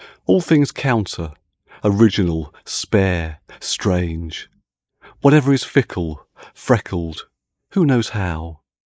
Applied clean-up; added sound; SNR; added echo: neural mask model Resemble Enhance denoiser.